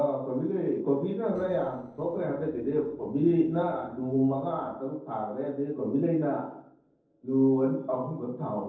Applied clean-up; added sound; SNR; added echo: neural separator model SepFormer DNS4.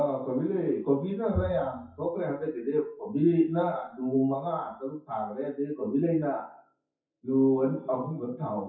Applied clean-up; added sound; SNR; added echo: classical method WPE with log-MMSE.